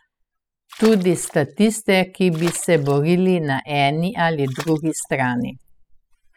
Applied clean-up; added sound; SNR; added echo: classical method spectral subtraction.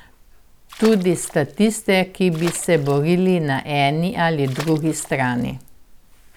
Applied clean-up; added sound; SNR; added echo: none; Water / Splash, splatter; 18 dB; none.